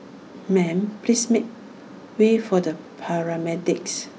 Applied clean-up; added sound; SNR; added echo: none; none; none; none.